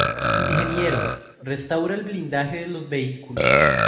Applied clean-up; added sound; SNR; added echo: none; Burping, eructation; -4 dB; reverberation time 0.7 s.